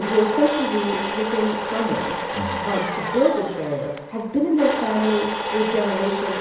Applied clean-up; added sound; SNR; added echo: none; Domestic sounds, home sounds; 5 dB; reverberation time 1.0 s.